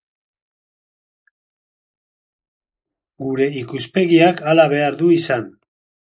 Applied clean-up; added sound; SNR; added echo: neural mask model Resemble Enhance denoiser.